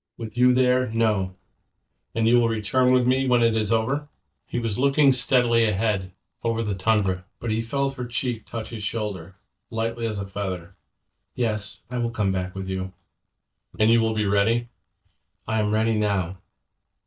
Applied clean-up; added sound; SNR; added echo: neural mask model DeepFilterNet 3.